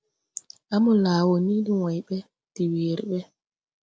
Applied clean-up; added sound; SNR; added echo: none; none; none; none.